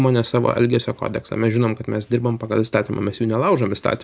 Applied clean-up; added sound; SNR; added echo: none; none; none; none.